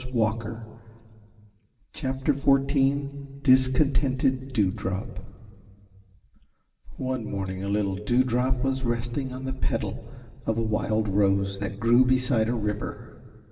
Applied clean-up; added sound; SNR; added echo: none; none; none; reverberation time 1.7 s.